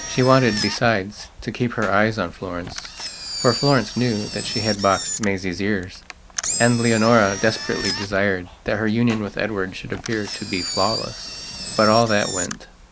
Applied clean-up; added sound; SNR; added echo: none; Engine; 9 dB; none.